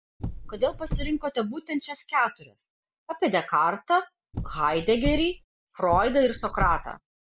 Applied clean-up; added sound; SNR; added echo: none; Car; 6 dB; none.